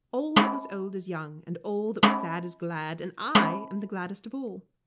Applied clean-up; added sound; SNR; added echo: none; Snare drum; -5 dB; none.